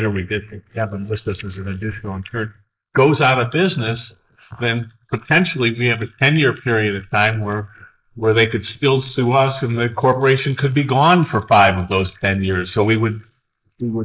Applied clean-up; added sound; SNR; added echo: neural mask model Resemble Enhance denoiser.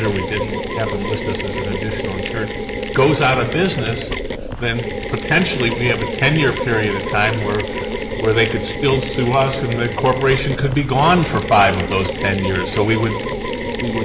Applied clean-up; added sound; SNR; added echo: none; Mechanisms; 5 dB; none.